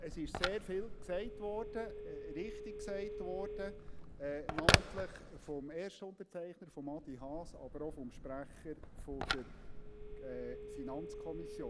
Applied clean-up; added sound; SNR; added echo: none; Telephone; -3 dB; none.